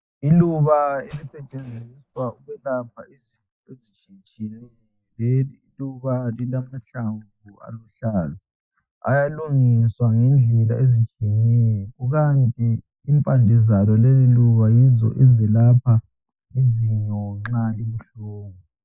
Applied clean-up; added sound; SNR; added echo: neural mask model DeepFilterNet 3.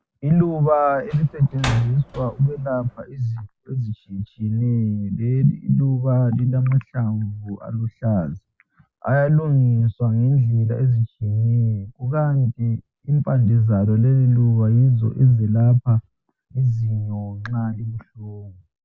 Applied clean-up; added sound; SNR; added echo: none; Slam; 16 dB; none.